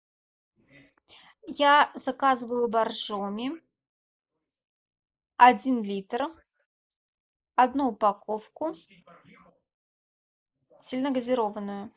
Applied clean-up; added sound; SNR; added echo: neural mask model Resemble Enhance denoiser.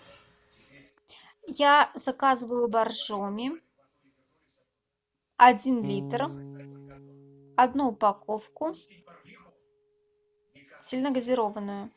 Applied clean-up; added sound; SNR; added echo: none; Bass guitar; 20 dB; none.